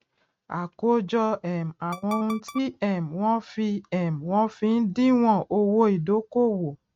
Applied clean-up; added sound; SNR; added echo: neural mask model RNNoise.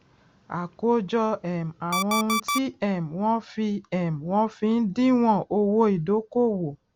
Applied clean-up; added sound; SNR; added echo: none; Alarm; 5 dB; none.